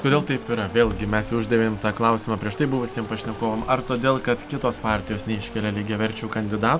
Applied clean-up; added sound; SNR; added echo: none; Wind instrument, woodwind instrument + Chatter / Stream; 15 dB; none.